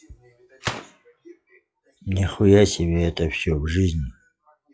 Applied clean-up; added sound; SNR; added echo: classical method log-MMSE.